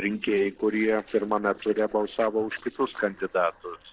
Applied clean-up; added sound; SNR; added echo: neural separator model SepFormer DNS4.